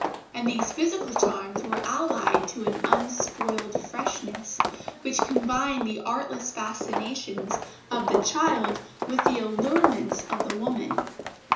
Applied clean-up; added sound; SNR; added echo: none; Walk, footsteps; 0 dB; reverberation time 0.6 s.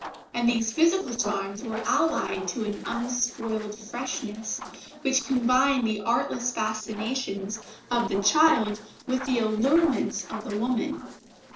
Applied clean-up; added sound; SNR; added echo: neural separator model SepFormer DNS4.